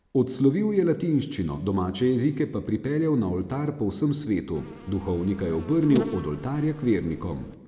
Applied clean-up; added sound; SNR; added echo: none; Insect; 11 dB; none.